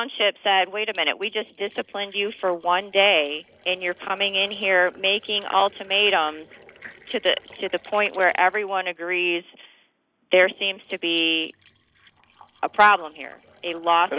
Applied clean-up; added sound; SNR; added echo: neural separator model SepFormer DNS4.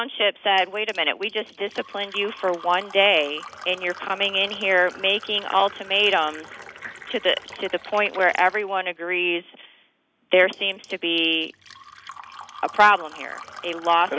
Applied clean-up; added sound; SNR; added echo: none; Fill (with liquid); 19 dB; none.